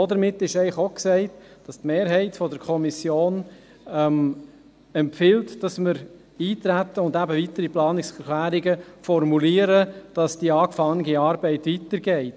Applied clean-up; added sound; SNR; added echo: none; none; none; none.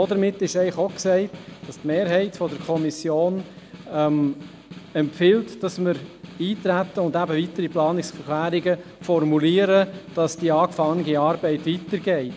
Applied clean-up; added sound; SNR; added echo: none; Snare drum; 19 dB; none.